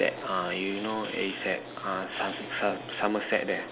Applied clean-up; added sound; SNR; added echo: none; none; none; none.